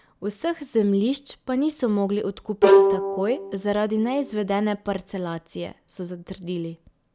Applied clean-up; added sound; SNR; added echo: none; Bowed string instrument; -4 dB; none.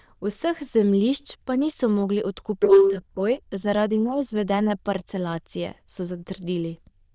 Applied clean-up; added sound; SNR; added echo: neural diffusion model UNIVERSE++.